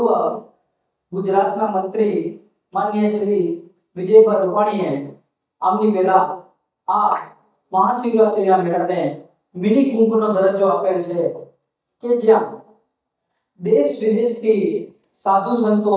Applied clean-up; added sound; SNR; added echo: neural mask model DeepFilterNet 3.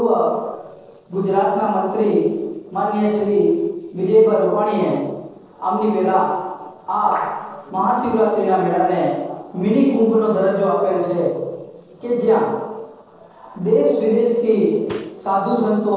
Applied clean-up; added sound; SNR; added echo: neural separator model SepFormer DNS4.